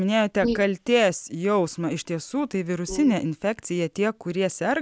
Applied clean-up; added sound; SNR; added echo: none; none; none; none.